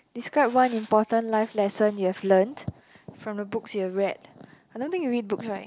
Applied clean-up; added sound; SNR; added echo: none; none; none; none.